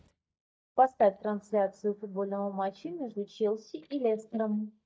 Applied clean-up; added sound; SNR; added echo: neural mask model DeepFilterNet 3.